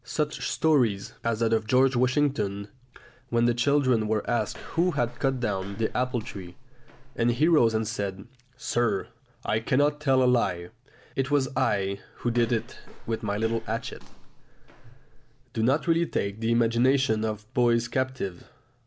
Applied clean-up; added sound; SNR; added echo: none; Walk, footsteps; 13 dB; none.